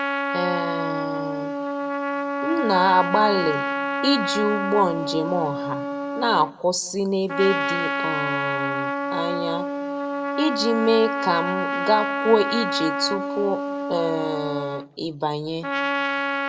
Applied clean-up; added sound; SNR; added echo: none; Trumpet; 2 dB; reverberation time 0.6 s.